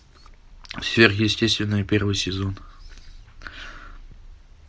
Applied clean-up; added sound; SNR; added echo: none; none; none; none.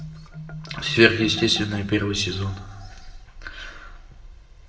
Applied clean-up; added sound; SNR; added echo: none; Marimba, xylophone; 14 dB; reverberation time 0.7 s.